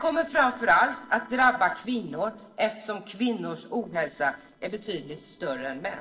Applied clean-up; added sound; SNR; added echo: neural separator model SepFormer DNS4.